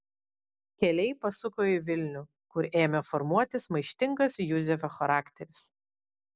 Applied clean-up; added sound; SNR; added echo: none; none; none; none.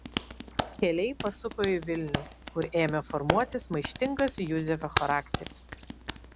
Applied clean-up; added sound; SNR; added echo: none; Hands; 5 dB; none.